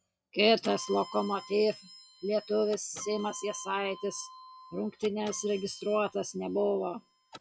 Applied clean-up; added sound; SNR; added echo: classical method log-MMSE.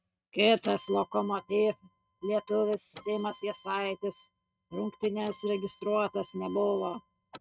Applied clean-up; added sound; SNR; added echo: neural mask model RNNoise.